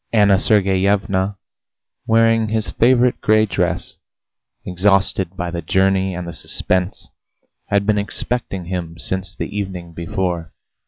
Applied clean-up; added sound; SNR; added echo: none; none; none; none.